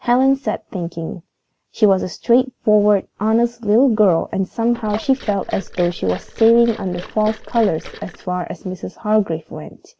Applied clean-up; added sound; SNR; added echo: none; Liquid; 15 dB; none.